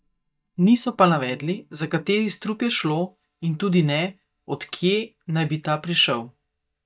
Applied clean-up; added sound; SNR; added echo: neural mask model DeepFilterNet 3.